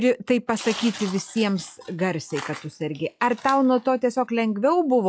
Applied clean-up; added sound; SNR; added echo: classical method log-MMSE.